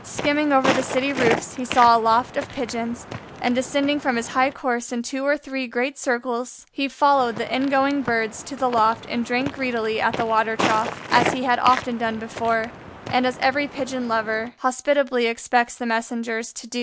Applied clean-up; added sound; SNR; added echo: none; Walk, footsteps; 10 dB; none.